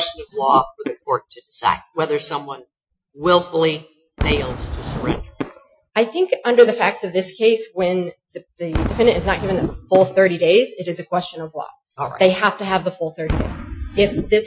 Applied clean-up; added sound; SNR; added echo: classical method Wiener filter.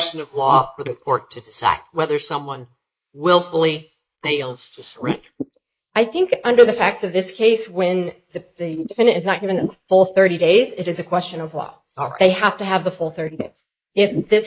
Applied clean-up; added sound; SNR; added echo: neural mask model Resemble Enhance denoiser.